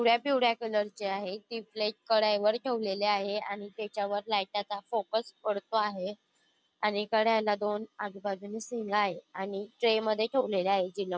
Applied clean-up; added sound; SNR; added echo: none; none; none; none.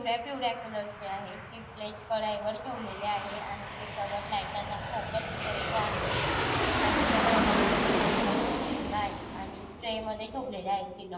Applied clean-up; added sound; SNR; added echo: none; Aircraft; -4 dB; reverberation time 1.6 s.